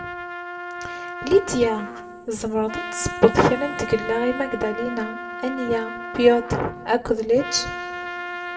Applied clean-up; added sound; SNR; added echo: none; Trumpet; 9 dB; reverberation time 1.2 s.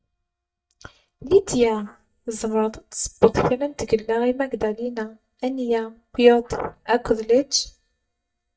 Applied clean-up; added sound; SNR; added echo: neural mask model DeepFilterNet 3.